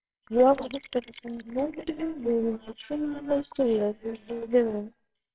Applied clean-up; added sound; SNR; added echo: neural separator model SepFormer WHAMR!.